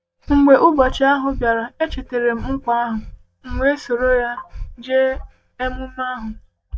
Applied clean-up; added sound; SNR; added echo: neural mask model DeepFilterNet 3.